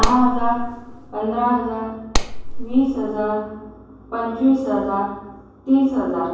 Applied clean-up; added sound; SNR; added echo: none; Clapping; 1 dB; reverberation time 0.7 s.